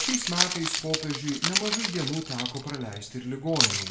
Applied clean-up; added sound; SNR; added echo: none; Keys jangling; -2 dB; reverberation time 0.6 s.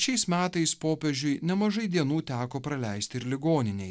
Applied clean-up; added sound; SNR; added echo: none; none; none; none.